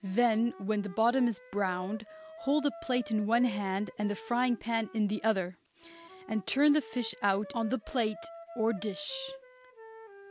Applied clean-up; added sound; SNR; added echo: none; Wind instrument, woodwind instrument; 17 dB; none.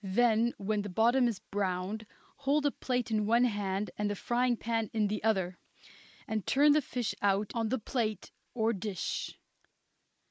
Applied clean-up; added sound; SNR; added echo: neural mask model Resemble Enhance denoiser.